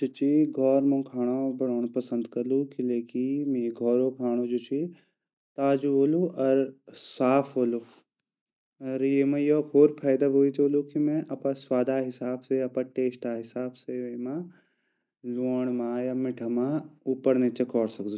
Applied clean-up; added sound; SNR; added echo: none; none; none; none.